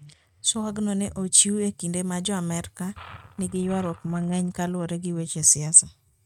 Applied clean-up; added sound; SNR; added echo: neural mask model RNNoise.